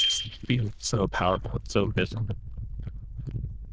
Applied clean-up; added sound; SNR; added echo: neural diffusion model UNIVERSE++.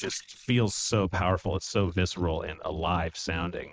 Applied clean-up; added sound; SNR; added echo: neural mask model Resemble Enhance denoiser.